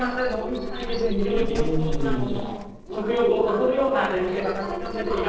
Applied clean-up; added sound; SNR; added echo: neural separator model SepFormer DNS4.